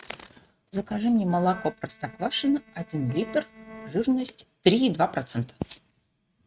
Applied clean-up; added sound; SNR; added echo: neural mask model RNNoise.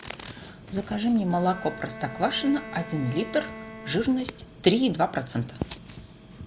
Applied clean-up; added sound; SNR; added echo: none; Bowed string instrument; 13 dB; none.